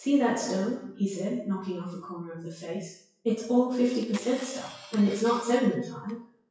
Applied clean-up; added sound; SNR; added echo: classical method WPE with log-MMSE.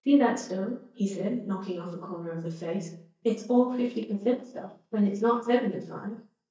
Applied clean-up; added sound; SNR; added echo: neural mask model DeepFilterNet 3.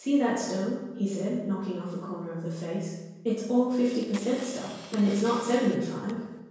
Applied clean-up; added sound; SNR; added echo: none; Camera; 18 dB; reverberation time 1.0 s.